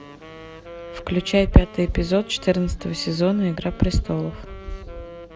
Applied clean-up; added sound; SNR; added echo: none; Wind instrument, woodwind instrument; 19 dB; none.